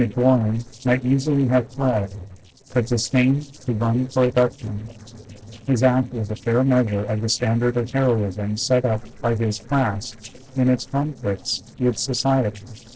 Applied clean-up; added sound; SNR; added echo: neural separator model SepFormer DNS4.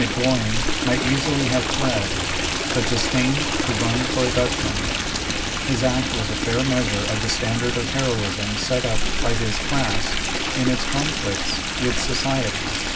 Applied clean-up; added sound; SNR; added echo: none; Stream; -2 dB; reverberation time 0.4 s.